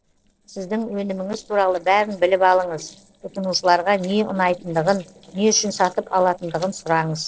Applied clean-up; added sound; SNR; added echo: neural separator model SepFormer DNS4.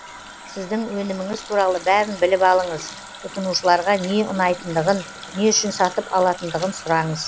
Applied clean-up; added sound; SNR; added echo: none; Water tap, faucet; 16 dB; none.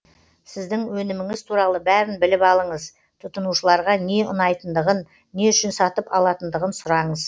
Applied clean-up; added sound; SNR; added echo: none; none; none; none.